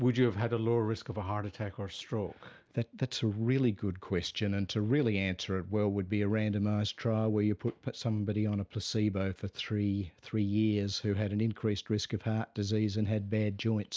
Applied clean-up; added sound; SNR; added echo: none; none; none; none.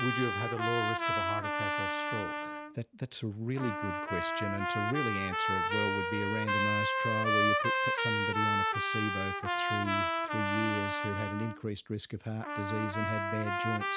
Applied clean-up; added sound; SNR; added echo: none; Trumpet; -3 dB; none.